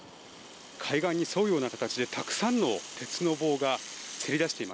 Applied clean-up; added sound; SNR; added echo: none; Rattle (instrument); 14 dB; none.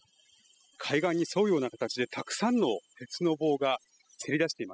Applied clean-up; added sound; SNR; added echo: classical method spectral subtraction.